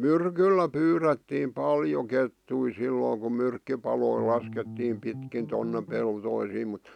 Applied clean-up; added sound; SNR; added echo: none; Bass guitar; 13 dB; none.